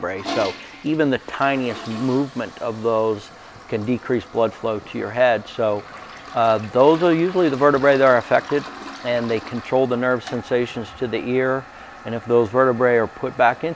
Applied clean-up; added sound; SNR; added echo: none; Toilet flush; 17 dB; none.